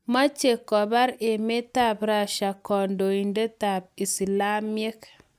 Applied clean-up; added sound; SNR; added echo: none; none; none; none.